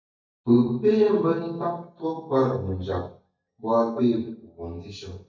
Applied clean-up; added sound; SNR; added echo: neural mask model DeepFilterNet 3.